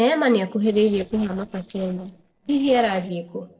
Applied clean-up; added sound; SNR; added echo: neural separator model SepFormer DNS4.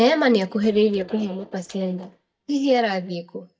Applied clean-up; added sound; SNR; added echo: neural mask model DeepFilterNet 3.